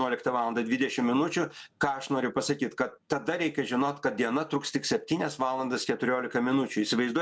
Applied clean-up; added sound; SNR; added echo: none; none; none; none.